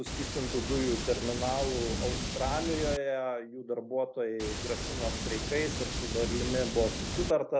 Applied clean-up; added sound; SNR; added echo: none; Water; 2 dB; none.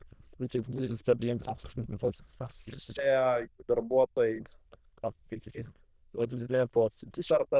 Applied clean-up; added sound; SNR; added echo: neural diffusion model UNIVERSE++.